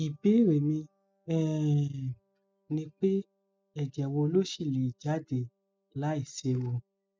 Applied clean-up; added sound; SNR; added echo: classical method spectral subtraction.